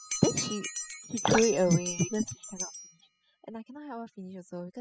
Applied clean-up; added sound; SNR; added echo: classical method spectral subtraction.